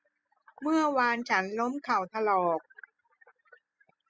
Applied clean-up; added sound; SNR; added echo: classical method spectral subtraction.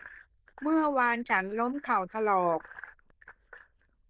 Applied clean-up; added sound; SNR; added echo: neural diffusion model UNIVERSE++.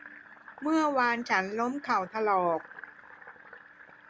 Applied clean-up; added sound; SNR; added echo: none; Fill (with liquid); 19 dB; none.